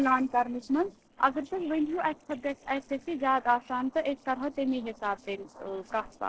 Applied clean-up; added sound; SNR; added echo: neural separator model SepFormer DNS4.